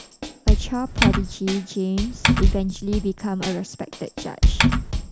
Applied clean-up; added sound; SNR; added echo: none; Typing + Drum kit; -5 dB; none.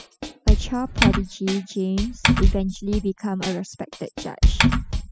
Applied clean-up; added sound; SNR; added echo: classical method spectral subtraction.